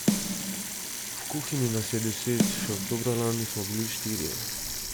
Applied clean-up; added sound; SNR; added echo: none; Sink (filling or washing) / Water tap, faucet + Snare drum; 0 dB; none.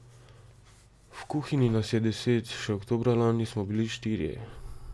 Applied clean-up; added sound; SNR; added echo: none; none; none; none.